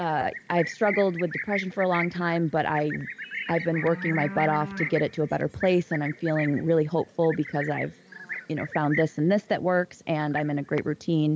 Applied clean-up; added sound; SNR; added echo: none; Livestock, farm animals, working animals; 11 dB; none.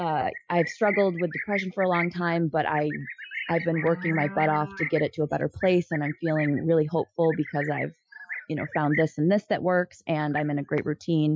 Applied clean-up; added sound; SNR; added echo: classical method Wiener filter.